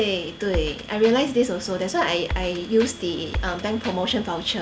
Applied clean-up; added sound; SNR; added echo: none; Drum kit; 9 dB; none.